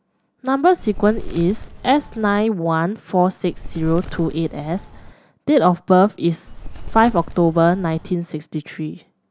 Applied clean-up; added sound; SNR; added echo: none; Bird; 11 dB; none.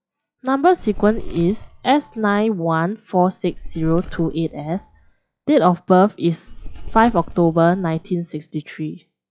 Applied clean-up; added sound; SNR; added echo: classical method log-MMSE.